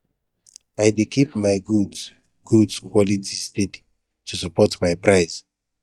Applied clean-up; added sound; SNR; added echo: neural mask model DeepFilterNet 3.